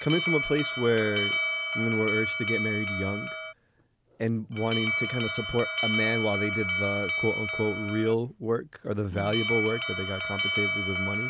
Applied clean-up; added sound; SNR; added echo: none; Alarm; 2 dB; none.